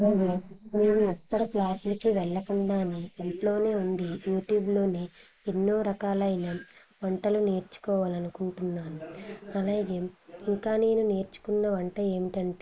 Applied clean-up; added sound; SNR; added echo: neural mask model Resemble Enhance denoiser.